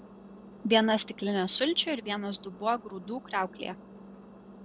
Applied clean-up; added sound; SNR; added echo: none; Engine; 17 dB; none.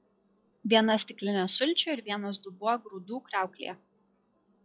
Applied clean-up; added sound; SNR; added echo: classical method log-MMSE.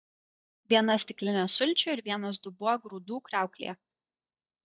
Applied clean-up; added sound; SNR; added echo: neural mask model DeepFilterNet 3.